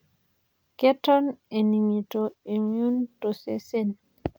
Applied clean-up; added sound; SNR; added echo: none; none; none; none.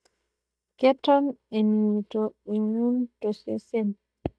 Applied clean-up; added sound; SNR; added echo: neural mask model DeepFilterNet 3.